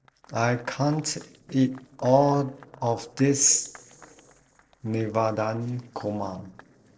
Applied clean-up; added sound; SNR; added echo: neural separator model SepFormer DNS4.